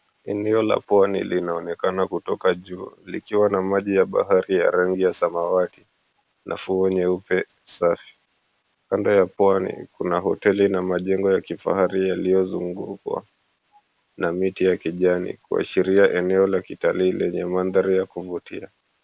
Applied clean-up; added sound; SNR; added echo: none; none; none; none.